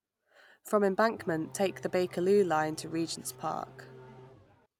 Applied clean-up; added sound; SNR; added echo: none; Race car, auto racing / Engine starting; 20 dB; none.